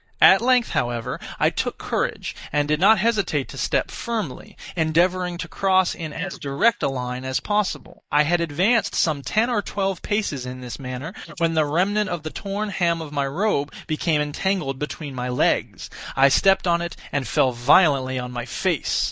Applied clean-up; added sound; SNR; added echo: neural mask model Resemble Enhance denoiser.